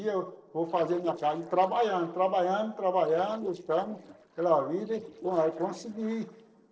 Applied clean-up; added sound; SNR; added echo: neural separator model SepFormer DNS4.